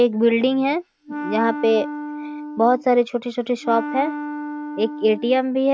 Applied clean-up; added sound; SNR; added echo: none; Wind instrument, woodwind instrument; 10 dB; none.